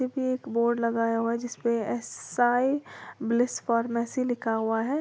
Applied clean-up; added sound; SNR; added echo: none; none; none; none.